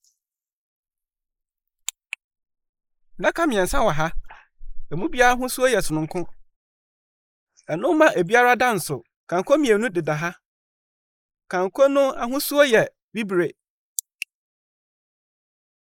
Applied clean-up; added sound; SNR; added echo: neural mask model Resemble Enhance denoiser.